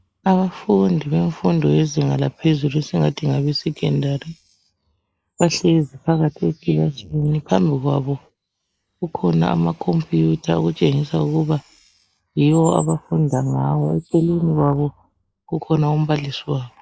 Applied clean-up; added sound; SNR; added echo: neural mask model Resemble Enhance denoiser.